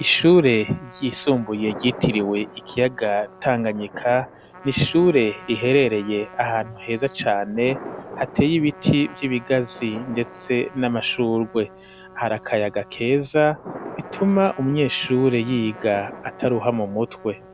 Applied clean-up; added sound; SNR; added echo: none; Trumpet + Thunder; 18 dB; none.